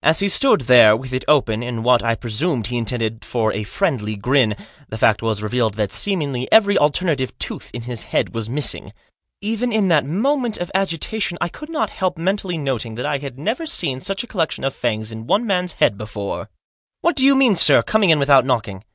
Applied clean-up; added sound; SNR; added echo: none; none; none; none.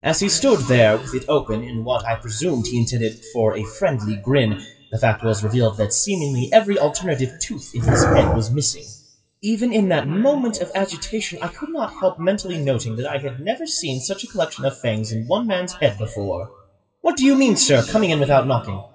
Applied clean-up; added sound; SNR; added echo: classical method WPE with log-MMSE.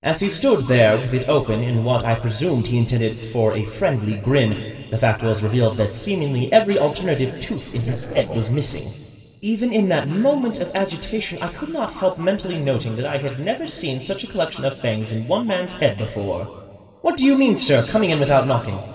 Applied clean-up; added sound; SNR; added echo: neural separator model SepFormer DNS4.